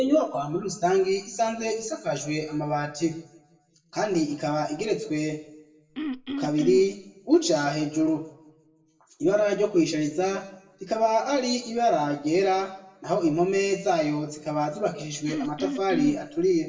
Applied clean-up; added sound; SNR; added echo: none; Cough; 6 dB; reverberation time 0.7 s.